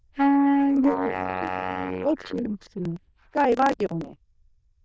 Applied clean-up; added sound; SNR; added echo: neural diffusion model UNIVERSE++.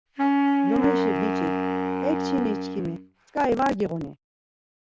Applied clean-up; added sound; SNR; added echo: none; Wind instrument, woodwind instrument; -3 dB; none.